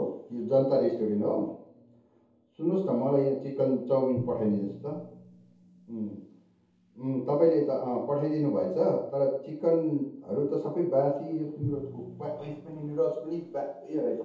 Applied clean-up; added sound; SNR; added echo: none; Drum; 19 dB; reverberation time 0.7 s.